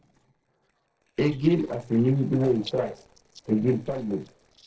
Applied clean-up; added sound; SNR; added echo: neural separator model SepFormer DNS4.